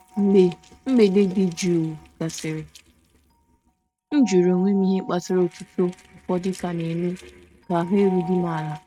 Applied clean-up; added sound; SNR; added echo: neural mask model RNNoise.